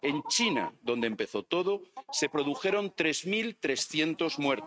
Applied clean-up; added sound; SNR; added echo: neural mask model RNNoise.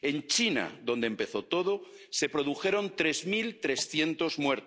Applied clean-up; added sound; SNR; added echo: none; none; none; none.